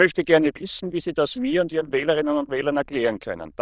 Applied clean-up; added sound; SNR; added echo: neural diffusion model UNIVERSE++.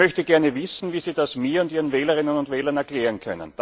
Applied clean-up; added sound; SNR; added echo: none; none; none; none.